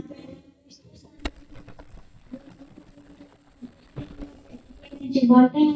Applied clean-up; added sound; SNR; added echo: neural mask model DeepFilterNet 3.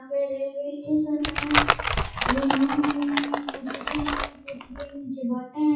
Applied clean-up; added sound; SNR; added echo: classical method WPE with log-MMSE.